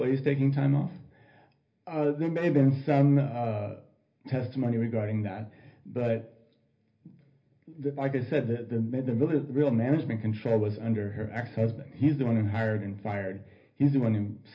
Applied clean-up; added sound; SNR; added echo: none; none; none; reverberation time 0.3 s.